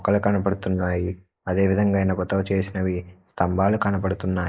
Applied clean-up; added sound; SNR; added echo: neural mask model Resemble Enhance denoiser.